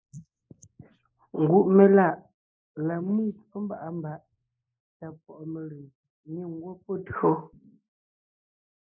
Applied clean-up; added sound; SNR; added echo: neural mask model Resemble Enhance denoiser.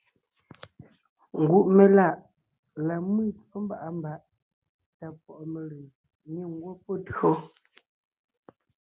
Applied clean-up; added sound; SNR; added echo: none; none; none; none.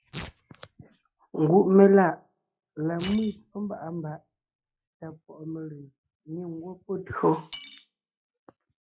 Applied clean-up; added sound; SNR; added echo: classical method log-MMSE.